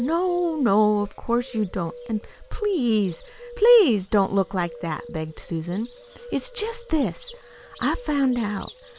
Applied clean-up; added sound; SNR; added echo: none; Bird; 20 dB; none.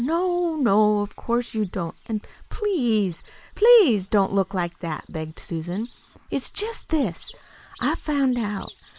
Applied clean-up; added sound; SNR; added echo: neural mask model Resemble Enhance denoiser.